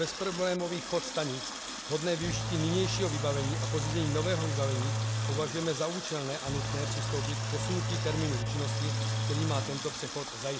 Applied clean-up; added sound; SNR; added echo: none; Engine / Domestic sounds, home sounds + Water tap, faucet; -1 dB; none.